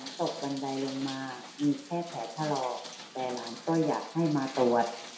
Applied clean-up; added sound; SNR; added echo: none; Rain; 14 dB; reverberation time 0.5 s.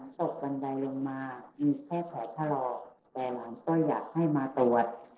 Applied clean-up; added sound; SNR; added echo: neural separator model SepFormer DNS4.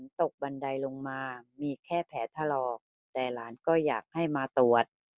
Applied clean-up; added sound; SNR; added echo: none; none; none; none.